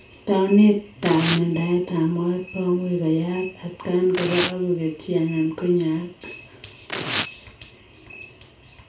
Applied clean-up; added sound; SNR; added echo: none; Tearing; 6 dB; reverberation time 0.3 s.